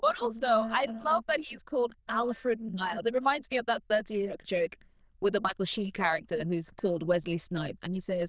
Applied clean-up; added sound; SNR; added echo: neural diffusion model UNIVERSE++.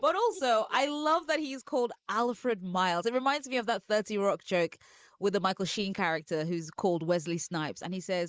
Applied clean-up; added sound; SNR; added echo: neural mask model Resemble Enhance denoiser.